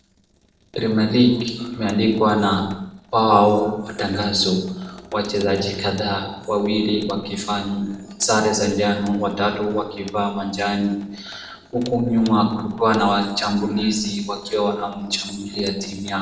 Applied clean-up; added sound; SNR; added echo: neural separator model SepFormer DNS4.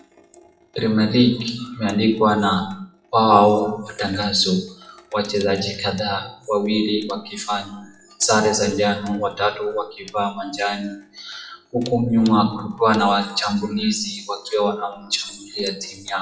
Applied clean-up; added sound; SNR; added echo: classical method WPE with log-MMSE.